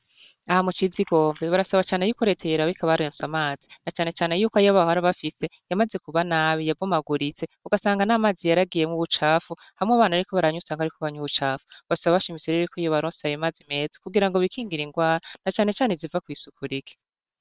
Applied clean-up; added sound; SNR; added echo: neural separator model SepFormer WHAM!.